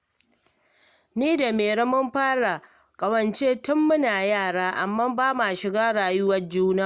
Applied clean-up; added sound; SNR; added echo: none; none; none; none.